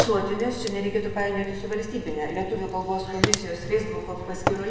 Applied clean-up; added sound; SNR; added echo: none; Fire; 3 dB; reverberation time 1.6 s.